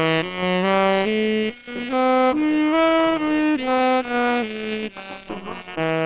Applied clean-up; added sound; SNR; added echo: neural separator model SepFormer WHAMR!.